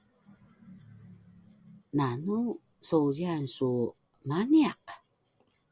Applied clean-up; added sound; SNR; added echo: none; none; none; none.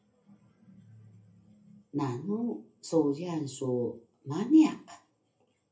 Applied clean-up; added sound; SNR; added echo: none; none; none; reverberation time 0.3 s.